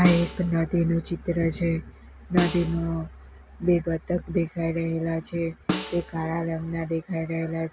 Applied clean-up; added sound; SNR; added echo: none; Snare drum; 9 dB; none.